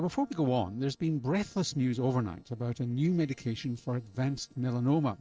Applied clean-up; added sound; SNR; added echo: neural separator model SepFormer DNS4.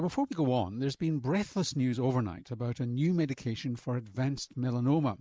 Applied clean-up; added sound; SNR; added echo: neural mask model Resemble Enhance denoiser.